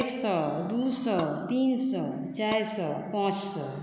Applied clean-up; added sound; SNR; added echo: none; Dishes, pots, and pans; 17 dB; none.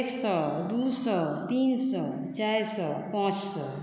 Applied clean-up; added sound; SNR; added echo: none; none; none; none.